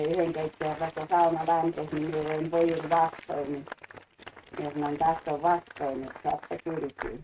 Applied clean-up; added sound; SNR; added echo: neural mask model RNNoise.